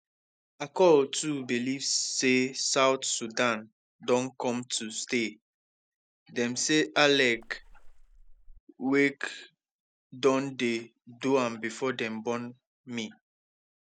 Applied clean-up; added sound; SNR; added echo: neural mask model DeepFilterNet 3.